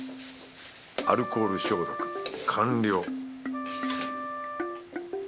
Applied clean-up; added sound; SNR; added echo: none; Wind instrument, woodwind instrument; 8 dB; none.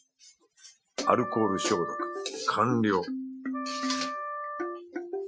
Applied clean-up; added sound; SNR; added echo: classical method Wiener filter.